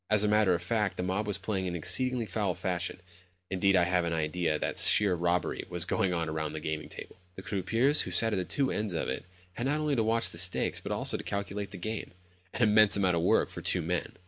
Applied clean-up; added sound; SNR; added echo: none; none; none; none.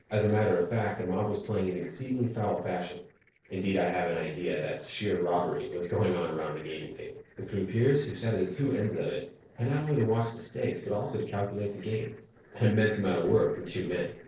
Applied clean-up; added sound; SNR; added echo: neural separator model SepFormer DNS4.